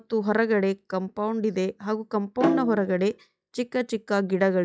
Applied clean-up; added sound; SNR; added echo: classical method log-MMSE.